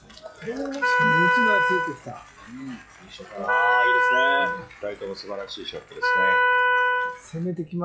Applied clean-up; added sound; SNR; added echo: classical method log-MMSE.